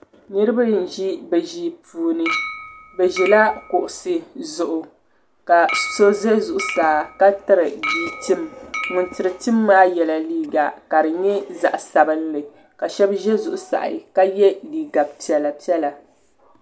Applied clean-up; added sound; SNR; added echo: none; Chink, clink; 10 dB; none.